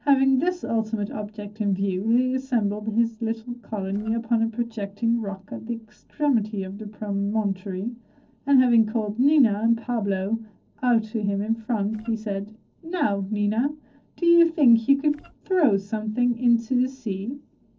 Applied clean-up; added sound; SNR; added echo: neural separator model SepFormer DNS4.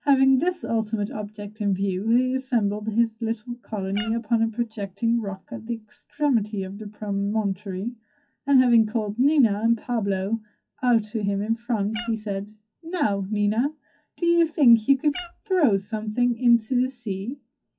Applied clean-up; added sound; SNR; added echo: classical method WPE with log-MMSE.